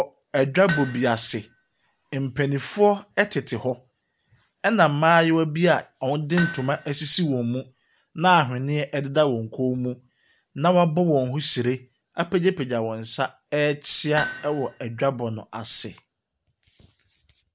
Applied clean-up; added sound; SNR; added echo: none; Hammer; 12 dB; none.